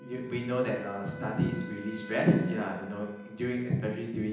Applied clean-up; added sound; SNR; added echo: none; Wind instrument, woodwind instrument; 17 dB; reverberation time 0.9 s.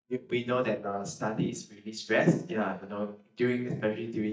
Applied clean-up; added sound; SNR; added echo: neural mask model DeepFilterNet 3.